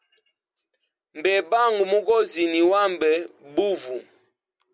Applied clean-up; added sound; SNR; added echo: none; none; none; none.